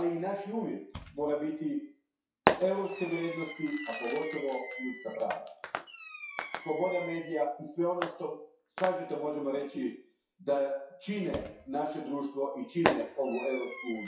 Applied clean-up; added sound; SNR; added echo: classical method WPE with log-MMSE.